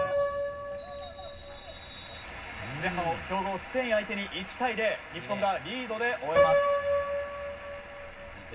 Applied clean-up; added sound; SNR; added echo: none; Piano; -1 dB; reverberation time 0.4 s.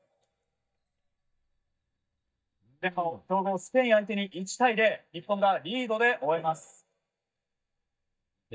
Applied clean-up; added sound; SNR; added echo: neural mask model DeepFilterNet 3.